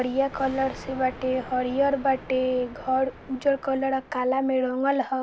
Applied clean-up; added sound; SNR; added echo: none; Thunder; 18 dB; none.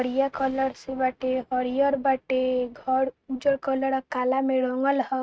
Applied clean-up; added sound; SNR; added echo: neural mask model RNNoise.